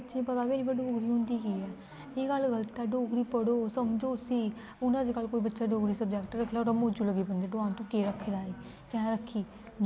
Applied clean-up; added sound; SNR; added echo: none; none; none; none.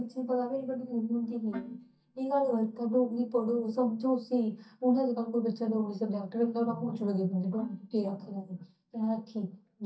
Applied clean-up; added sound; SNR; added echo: neural mask model DeepFilterNet 3.